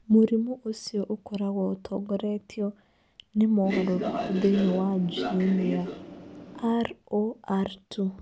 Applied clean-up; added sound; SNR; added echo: none; Train; 6 dB; none.